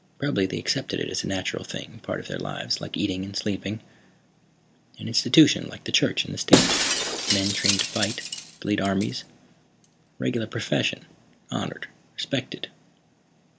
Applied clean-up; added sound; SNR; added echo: none; Shatter; -1 dB; none.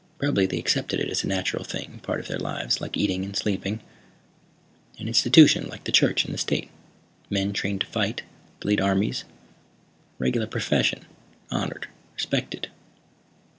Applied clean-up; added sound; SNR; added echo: none; none; none; none.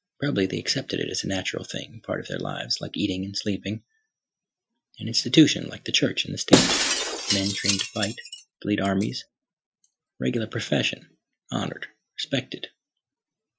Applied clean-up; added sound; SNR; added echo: classical method Wiener filter.